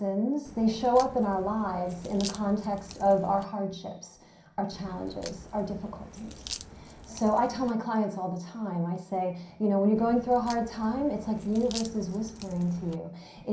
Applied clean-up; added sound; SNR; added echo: none; Crack; 16 dB; reverberation time 0.5 s.